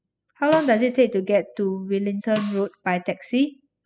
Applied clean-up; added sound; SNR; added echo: classical method spectral subtraction.